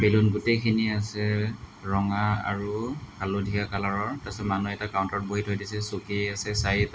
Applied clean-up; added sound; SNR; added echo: none; none; none; none.